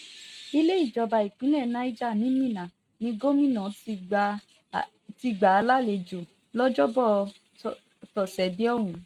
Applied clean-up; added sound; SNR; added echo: neural mask model RNNoise.